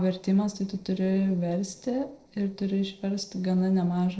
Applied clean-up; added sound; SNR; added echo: neural separator model SepFormer DNS4.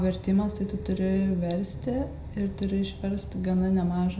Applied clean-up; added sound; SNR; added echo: none; Telephone; 15 dB; reverberation time 0.4 s.